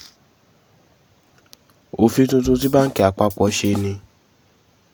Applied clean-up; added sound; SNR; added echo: none; Drum / Drum kit; 14 dB; none.